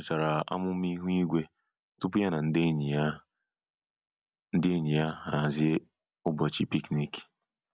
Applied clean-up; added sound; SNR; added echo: none; none; none; none.